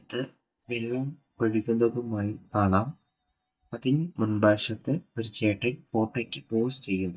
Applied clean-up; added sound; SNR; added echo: neural mask model DeepFilterNet 3.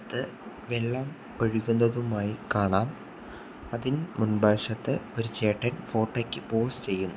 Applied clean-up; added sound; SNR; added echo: none; none; none; none.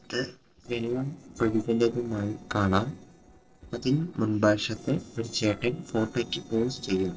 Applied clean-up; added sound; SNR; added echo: neural separator model SepFormer DNS4.